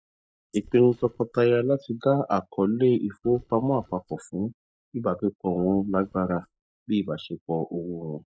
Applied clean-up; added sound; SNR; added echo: neural mask model DeepFilterNet 3.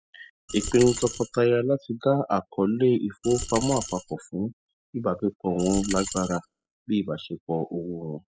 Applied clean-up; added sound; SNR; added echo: classical method spectral subtraction.